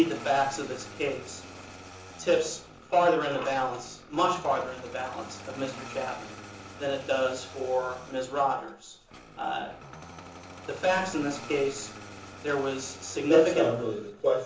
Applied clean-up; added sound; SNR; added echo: none; Engine starting; 16 dB; reverberation time 0.8 s.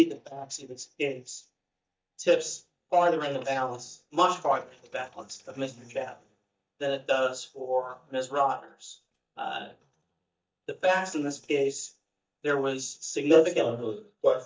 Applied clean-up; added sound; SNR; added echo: neural mask model DeepFilterNet 3.